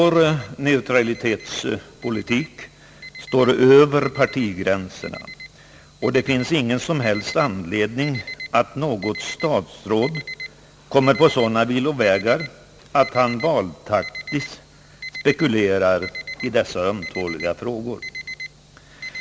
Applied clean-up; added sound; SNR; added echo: none; Alarm; 16 dB; none.